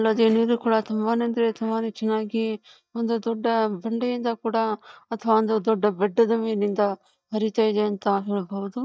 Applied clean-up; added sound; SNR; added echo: neural mask model DeepFilterNet 3.